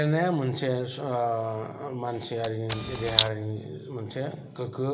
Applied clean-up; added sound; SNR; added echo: none; Camera; -1 dB; reverberation time 1.9 s.